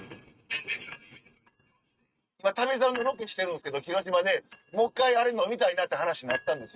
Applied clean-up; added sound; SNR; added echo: neural mask model RNNoise.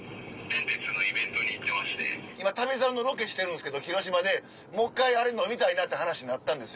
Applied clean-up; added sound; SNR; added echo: none; none; none; none.